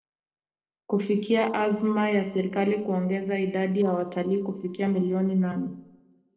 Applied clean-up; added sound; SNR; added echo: neural separator model SepFormer DNS4.